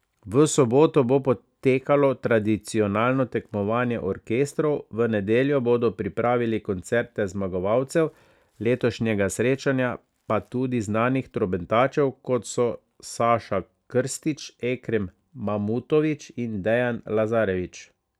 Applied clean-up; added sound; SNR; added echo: none; none; none; none.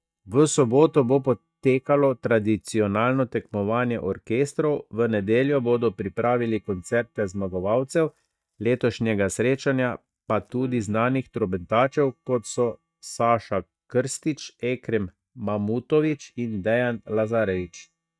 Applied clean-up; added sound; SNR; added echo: neural mask model DeepFilterNet 3.